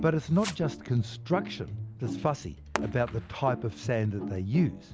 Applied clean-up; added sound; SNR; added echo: none; Fireworks; 16 dB; none.